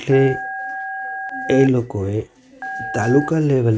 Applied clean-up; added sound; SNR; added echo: none; Telephone; 10 dB; none.